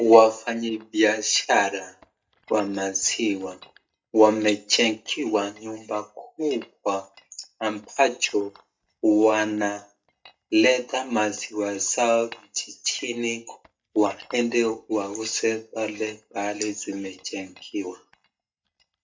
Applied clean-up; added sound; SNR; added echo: neural mask model DeepFilterNet 3.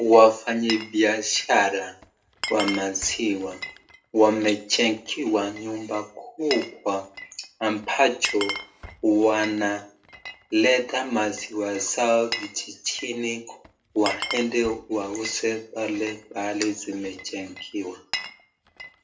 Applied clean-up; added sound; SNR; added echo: none; Glass; 14 dB; reverberation time 0.3 s.